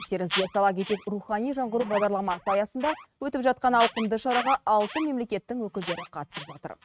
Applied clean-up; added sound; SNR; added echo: neural mask model RNNoise.